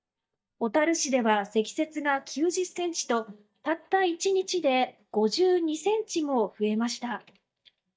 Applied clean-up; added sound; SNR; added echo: neural mask model DeepFilterNet 3.